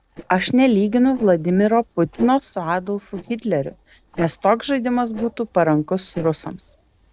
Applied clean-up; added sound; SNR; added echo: neural separator model SepFormer DNS4.